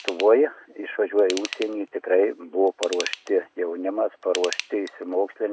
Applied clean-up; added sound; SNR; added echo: none; Ratchet, pawl / Tools; 14 dB; none.